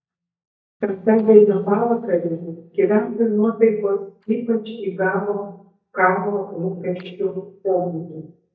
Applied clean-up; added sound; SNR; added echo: neural mask model DeepFilterNet 3.